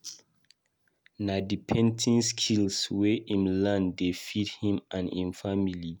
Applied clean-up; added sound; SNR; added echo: none; none; none; none.